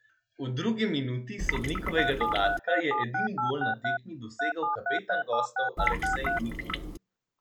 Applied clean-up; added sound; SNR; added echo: none; Trickle, dribble / Water tap, faucet + Telephone; -3 dB; none.